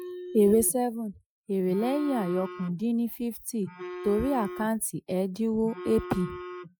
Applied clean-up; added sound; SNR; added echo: classical method Wiener filter.